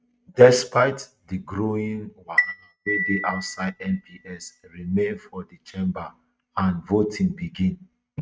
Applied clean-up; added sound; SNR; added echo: neural mask model RNNoise.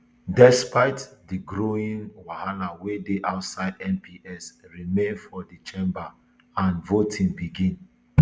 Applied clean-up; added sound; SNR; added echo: none; none; none; none.